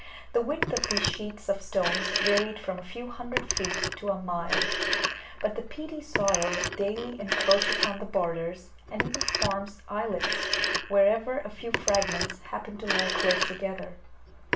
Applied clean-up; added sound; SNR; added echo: none; Telephone; 1 dB; reverberation time 0.3 s.